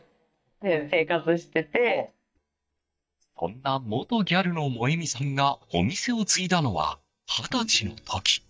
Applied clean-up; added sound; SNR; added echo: neural mask model DeepFilterNet 3.